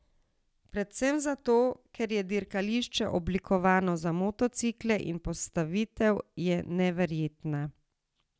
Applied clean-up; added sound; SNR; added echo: none; none; none; none.